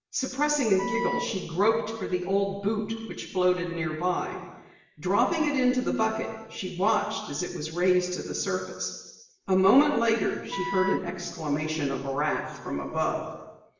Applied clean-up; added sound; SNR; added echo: none; Wind instrument, woodwind instrument; 7 dB; reverberation time 1.1 s.